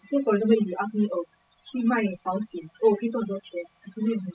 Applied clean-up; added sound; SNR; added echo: classical method spectral subtraction.